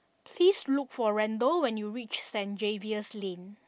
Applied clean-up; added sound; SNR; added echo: none; none; none; none.